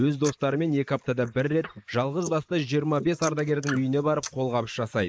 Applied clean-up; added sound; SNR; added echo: neural mask model Resemble Enhance denoiser.